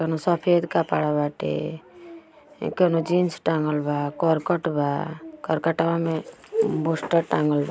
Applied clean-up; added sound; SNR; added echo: none; none; none; none.